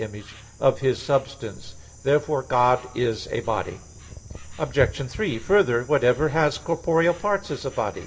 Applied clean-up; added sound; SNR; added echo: none; Insect; 19 dB; reverberation time 0.5 s.